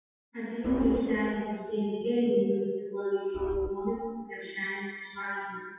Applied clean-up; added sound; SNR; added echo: classical method WPE with log-MMSE.